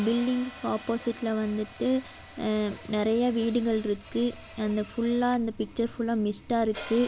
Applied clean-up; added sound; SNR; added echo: none; Hi-hat + Sawing; 16 dB; none.